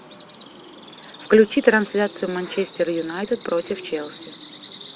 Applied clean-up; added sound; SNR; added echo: none; Bird vocalization, bird call, bird song; 13 dB; none.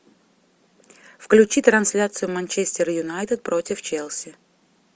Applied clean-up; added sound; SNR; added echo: none; none; none; none.